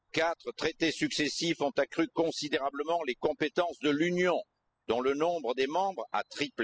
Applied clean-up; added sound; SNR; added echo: classical method spectral subtraction.